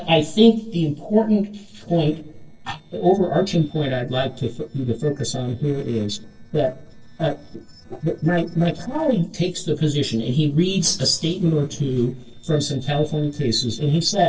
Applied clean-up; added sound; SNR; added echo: neural separator model SepFormer DNS4.